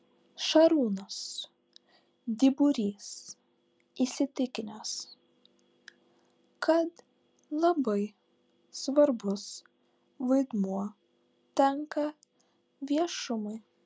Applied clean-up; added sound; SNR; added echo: none; none; none; none.